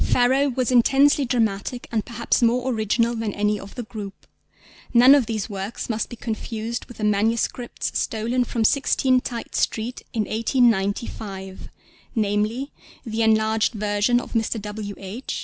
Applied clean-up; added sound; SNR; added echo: none; none; none; none.